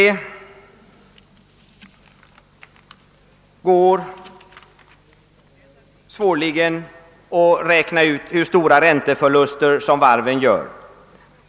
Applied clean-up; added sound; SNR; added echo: none; none; none; none.